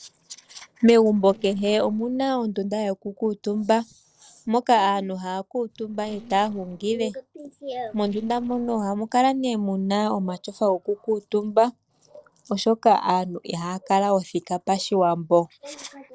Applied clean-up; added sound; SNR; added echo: neural separator model SepFormer DNS4.